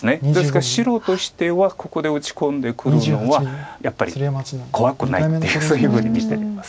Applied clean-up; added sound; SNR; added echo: none; none; none; none.